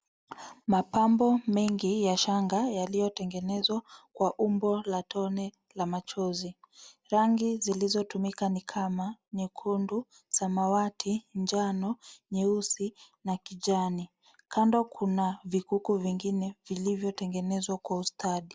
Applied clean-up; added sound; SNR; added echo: none; none; none; none.